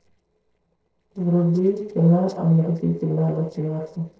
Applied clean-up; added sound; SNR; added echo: neural separator model SepFormer DNS4.